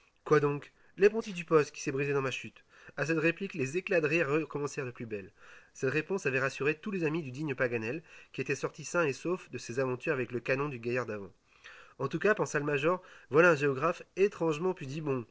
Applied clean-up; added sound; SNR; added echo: neural separator model SepFormer DNS4.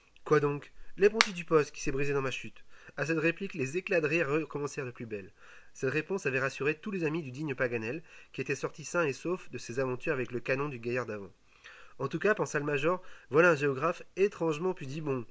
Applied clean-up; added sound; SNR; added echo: none; Finger snapping; 4 dB; none.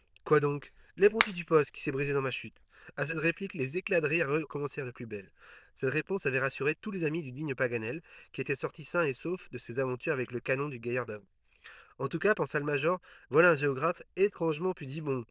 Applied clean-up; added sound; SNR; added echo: neural diffusion model UNIVERSE++.